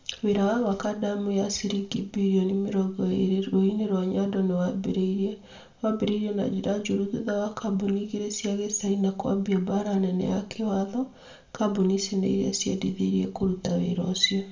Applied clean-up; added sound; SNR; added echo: none; none; none; reverberation time 0.3 s.